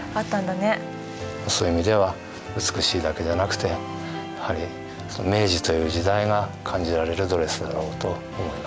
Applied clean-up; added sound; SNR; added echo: none; none; none; none.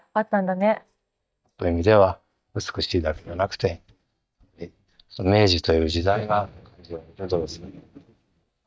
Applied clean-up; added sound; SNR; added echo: neural mask model DeepFilterNet 3.